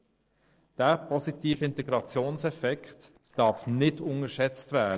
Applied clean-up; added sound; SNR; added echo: neural separator model SepFormer DNS4.